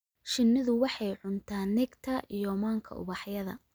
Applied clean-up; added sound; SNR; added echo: none; none; none; none.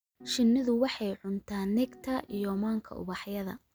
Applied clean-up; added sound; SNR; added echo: none; Piano; 20 dB; none.